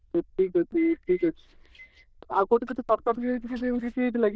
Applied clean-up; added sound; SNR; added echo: neural diffusion model UNIVERSE++.